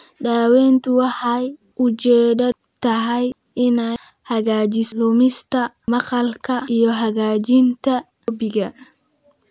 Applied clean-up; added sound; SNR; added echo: none; none; none; none.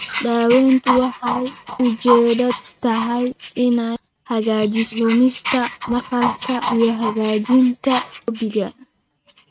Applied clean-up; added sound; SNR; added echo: neural mask model RNNoise.